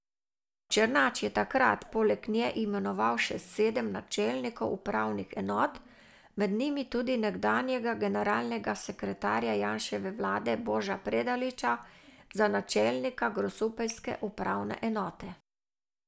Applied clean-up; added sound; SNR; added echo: none; none; none; none.